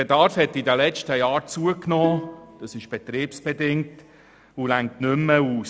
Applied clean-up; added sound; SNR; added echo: none; Plucked string instrument; 10 dB; none.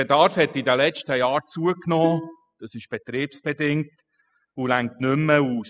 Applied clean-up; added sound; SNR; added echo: classical method spectral subtraction.